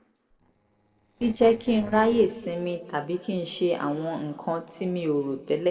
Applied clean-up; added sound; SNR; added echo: neural separator model SepFormer DNS4.